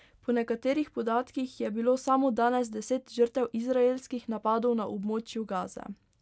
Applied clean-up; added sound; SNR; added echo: none; none; none; none.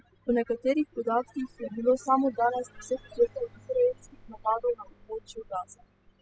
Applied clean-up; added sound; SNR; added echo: classical method spectral subtraction.